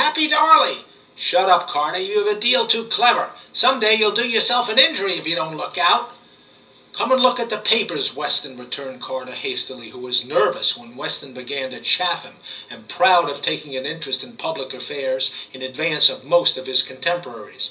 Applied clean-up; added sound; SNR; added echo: none; none; none; reverberation time 0.4 s.